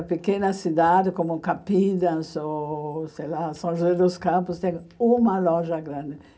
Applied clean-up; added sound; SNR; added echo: none; none; none; reverberation time 0.3 s.